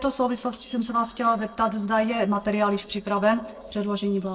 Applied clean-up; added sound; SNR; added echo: neural separator model SepFormer DNS4.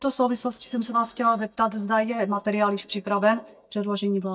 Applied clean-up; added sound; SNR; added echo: neural mask model DeepFilterNet 3.